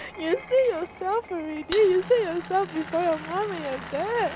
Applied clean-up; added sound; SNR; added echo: none; Glass; 14 dB; none.